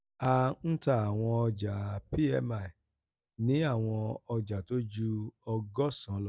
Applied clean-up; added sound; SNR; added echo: none; none; none; none.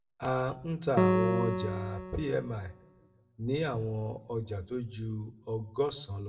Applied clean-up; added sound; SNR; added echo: none; Piano; 0 dB; reverberation time 0.6 s.